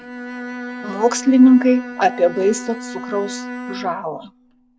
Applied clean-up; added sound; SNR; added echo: none; Bowed string instrument; 12 dB; none.